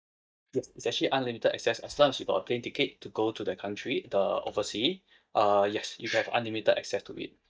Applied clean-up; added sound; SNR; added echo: neural mask model DeepFilterNet 3.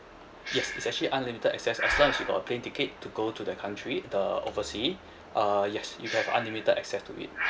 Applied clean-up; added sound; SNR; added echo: none; Breathing; 7 dB; none.